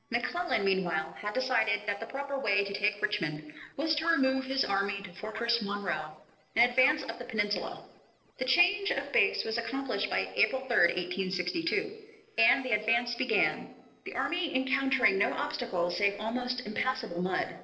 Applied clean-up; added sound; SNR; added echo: neural separator model SepFormer DNS4.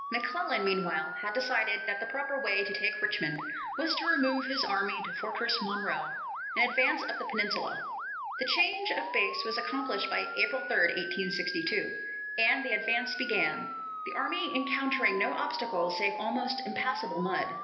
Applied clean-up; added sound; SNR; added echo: none; Motor vehicle (road) / Siren; 6 dB; reverberation time 1.4 s.